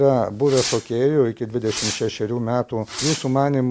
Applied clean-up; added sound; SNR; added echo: none; Fireworks; 11 dB; none.